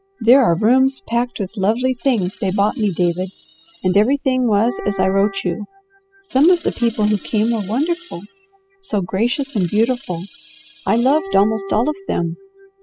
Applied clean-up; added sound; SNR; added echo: classical method spectral subtraction.